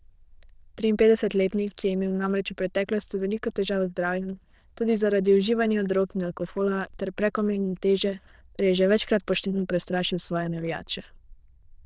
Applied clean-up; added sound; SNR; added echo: neural diffusion model UNIVERSE++.